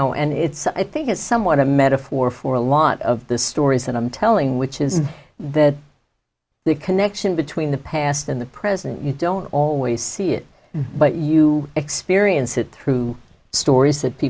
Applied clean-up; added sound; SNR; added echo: none; none; none; none.